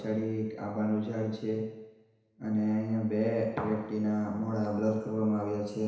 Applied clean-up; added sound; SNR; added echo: none; none; none; reverberation time 1.0 s.